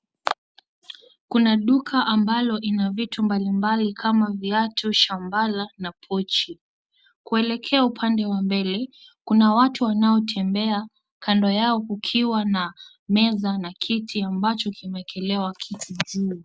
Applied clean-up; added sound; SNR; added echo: none; none; none; none.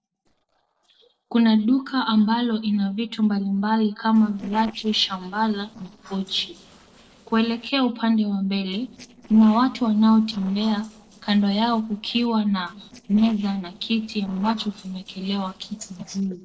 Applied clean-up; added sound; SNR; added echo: neural separator model SepFormer DNS4.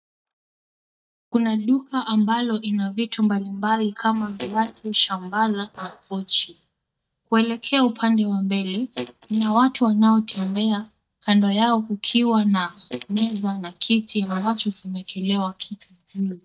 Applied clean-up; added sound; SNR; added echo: neural mask model DeepFilterNet 3.